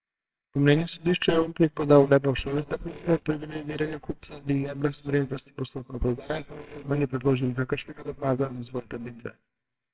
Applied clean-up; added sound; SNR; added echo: neural separator model SepFormer WHAMR!.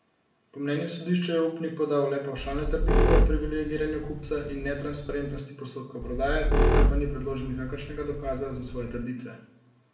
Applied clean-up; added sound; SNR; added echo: none; Squeak; -5 dB; reverberation time 0.7 s.